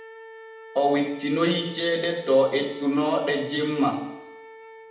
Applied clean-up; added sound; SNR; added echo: none; Wind instrument, woodwind instrument; 19 dB; reverberation time 0.8 s.